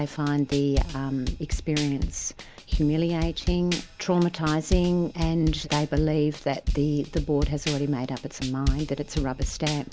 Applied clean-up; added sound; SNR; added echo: none; Drum kit; 5 dB; none.